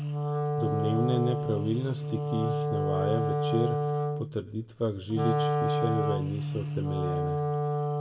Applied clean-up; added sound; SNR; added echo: none; Wind instrument, woodwind instrument; -3 dB; reverberation time 0.5 s.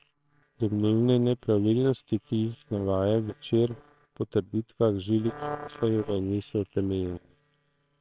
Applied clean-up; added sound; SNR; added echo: neural separator model SepFormer WHAMR!.